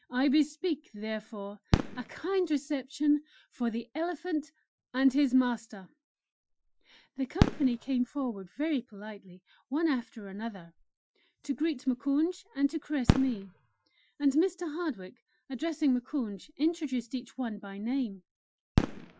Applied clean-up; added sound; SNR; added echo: classical method Wiener filter.